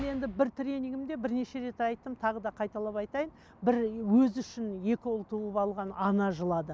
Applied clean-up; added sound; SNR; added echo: none; none; none; none.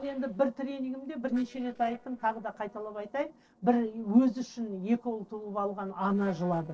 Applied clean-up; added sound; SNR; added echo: neural separator model SepFormer DNS4.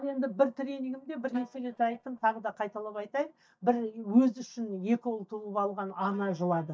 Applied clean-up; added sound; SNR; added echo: neural mask model DeepFilterNet 3.